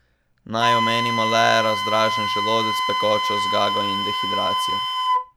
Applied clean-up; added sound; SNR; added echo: none; Wind instrument, woodwind instrument; -2 dB; none.